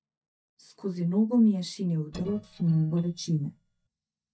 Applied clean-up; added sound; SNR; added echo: neural mask model DeepFilterNet 3.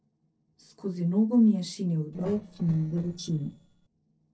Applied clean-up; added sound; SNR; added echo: neural separator model SepFormer DNS4.